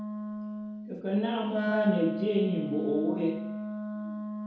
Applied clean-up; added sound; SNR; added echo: none; Wind instrument, woodwind instrument; 4 dB; reverberation time 2.0 s.